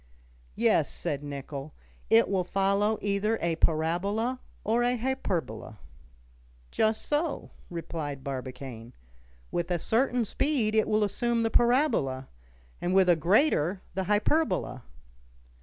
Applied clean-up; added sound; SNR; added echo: none; none; none; none.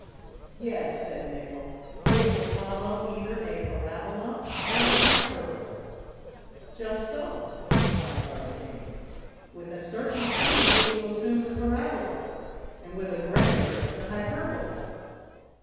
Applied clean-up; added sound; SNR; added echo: none; Fireworks; -3 dB; reverberation time 1.9 s.